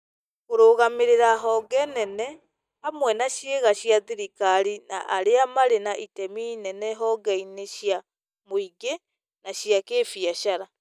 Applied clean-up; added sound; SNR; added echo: neural mask model DeepFilterNet 3.